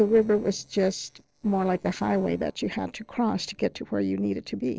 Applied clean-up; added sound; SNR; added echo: neural separator model SepFormer DNS4.